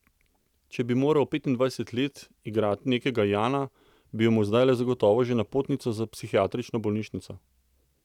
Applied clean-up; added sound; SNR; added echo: none; none; none; none.